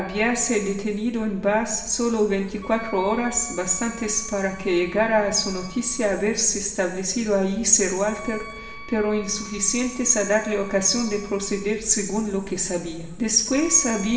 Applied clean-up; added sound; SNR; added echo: none; Wind instrument, woodwind instrument; 20 dB; reverberation time 1.2 s.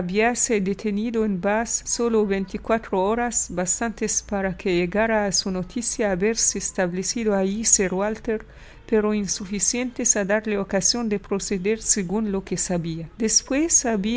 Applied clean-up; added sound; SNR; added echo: none; none; none; none.